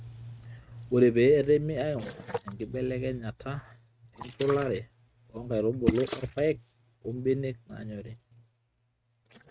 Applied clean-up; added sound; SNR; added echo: neural mask model RNNoise.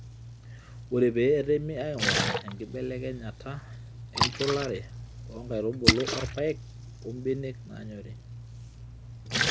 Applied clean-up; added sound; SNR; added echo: none; Splash, splatter; 1 dB; none.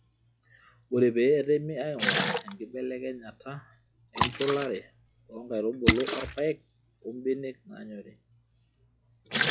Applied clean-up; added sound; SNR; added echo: classical method log-MMSE.